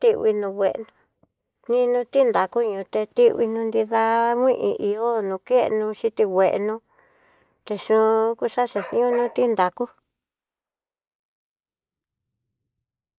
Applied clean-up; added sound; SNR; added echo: neural mask model Resemble Enhance denoiser.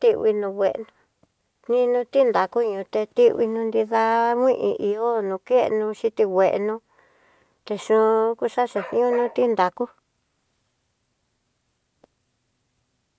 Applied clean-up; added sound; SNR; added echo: none; Bark; 15 dB; none.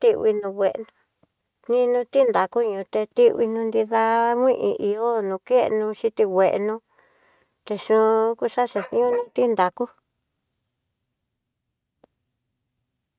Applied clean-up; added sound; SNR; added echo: neural mask model RNNoise.